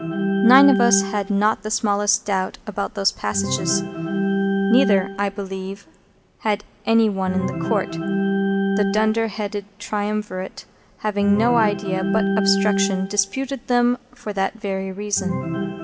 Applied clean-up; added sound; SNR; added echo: none; Organ; 3 dB; none.